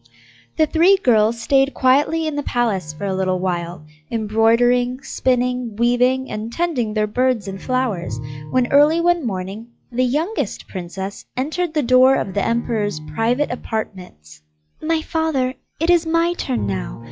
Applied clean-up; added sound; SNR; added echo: classical method log-MMSE.